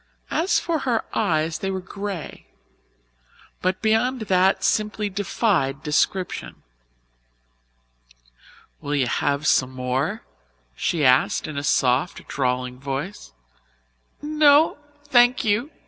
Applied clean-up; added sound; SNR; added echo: none; none; none; none.